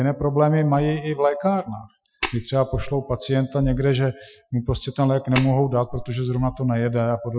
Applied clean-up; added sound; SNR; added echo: classical method Wiener filter.